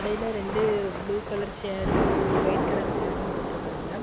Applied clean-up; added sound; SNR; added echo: none; Thunder / Rain; -2 dB; none.